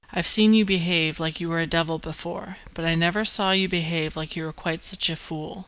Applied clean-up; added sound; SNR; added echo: none; none; none; none.